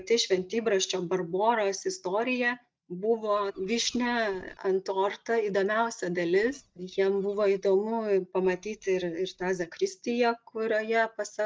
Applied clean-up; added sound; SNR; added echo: neural mask model DeepFilterNet 3.